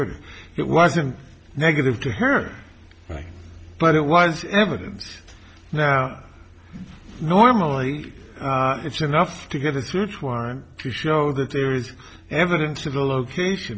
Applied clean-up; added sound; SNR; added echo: none; none; none; none.